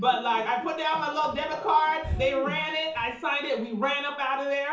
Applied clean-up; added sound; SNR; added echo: none; Breathing; 12 dB; reverberation time 0.7 s.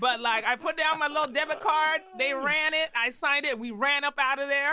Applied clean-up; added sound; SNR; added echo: none; none; none; none.